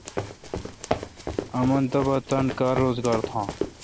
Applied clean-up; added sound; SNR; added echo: none; Run; 6 dB; none.